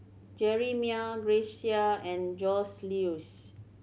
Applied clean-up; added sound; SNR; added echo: none; none; none; none.